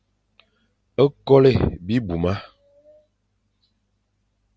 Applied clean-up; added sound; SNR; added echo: none; none; none; none.